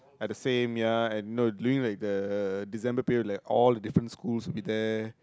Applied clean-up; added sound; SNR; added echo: none; none; none; none.